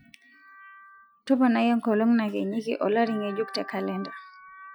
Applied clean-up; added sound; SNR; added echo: classical method Wiener filter.